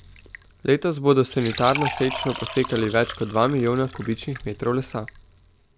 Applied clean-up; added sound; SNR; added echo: none; Fill (with liquid) / Trickle, dribble; 12 dB; none.